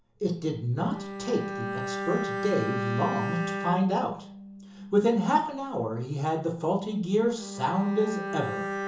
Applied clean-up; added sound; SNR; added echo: none; Bowed string instrument; 7 dB; reverberation time 0.8 s.